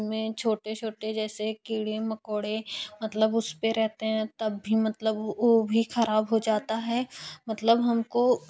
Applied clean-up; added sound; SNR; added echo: none; none; none; none.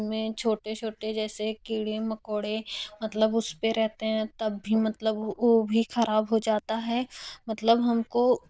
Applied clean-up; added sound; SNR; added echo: neural diffusion model UNIVERSE++.